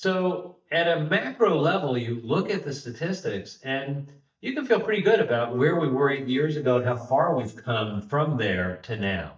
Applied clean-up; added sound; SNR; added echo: neural mask model DeepFilterNet 3.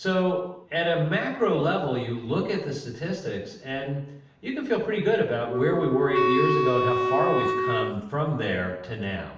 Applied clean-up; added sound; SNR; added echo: none; Wind instrument, woodwind instrument; -1 dB; reverberation time 0.7 s.